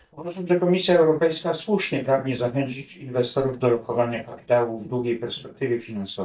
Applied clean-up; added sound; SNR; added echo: neural mask model DeepFilterNet 3.